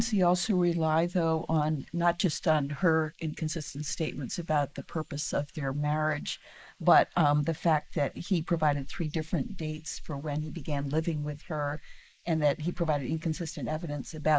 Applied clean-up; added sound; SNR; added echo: neural mask model Resemble Enhance denoiser.